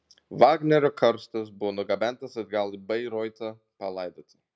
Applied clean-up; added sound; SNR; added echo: none; none; none; none.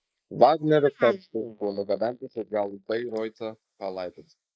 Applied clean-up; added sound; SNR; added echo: neural mask model Resemble Enhance denoiser.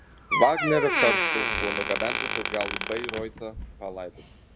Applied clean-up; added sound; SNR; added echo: none; Door; 0 dB; none.